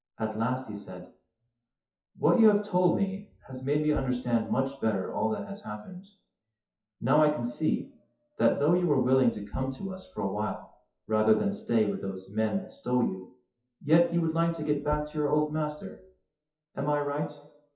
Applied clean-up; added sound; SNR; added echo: classical method WPE with log-MMSE.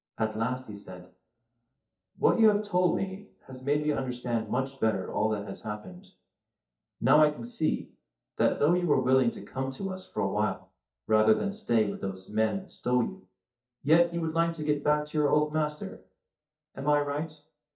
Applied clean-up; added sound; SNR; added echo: neural mask model DeepFilterNet 3.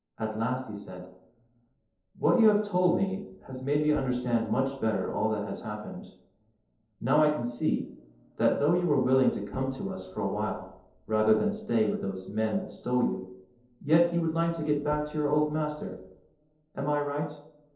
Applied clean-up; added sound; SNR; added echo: neural separator model SepFormer DNS4.